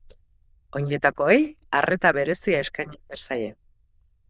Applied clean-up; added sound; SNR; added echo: neural diffusion model UNIVERSE++.